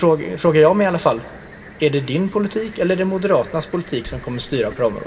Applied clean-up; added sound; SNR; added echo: none; Cricket; 17 dB; reverberation time 2.8 s.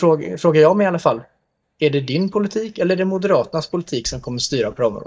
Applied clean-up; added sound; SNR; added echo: neural mask model DeepFilterNet 3.